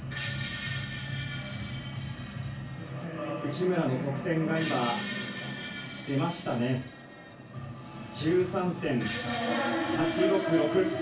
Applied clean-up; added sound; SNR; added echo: none; Screech; 12 dB; reverberation time 0.3 s.